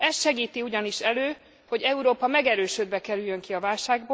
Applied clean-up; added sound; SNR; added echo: none; none; none; none.